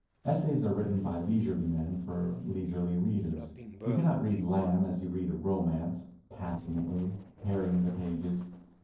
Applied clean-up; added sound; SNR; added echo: neural separator model SepFormer DNS4.